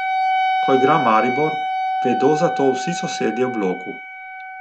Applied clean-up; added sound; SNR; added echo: none; Wind instrument, woodwind instrument; 1 dB; none.